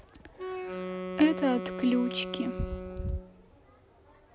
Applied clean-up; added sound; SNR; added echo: none; Wind instrument, woodwind instrument; 7 dB; none.